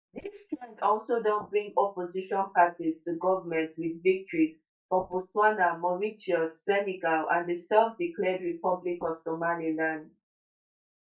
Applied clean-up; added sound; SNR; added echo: neural mask model DeepFilterNet 3.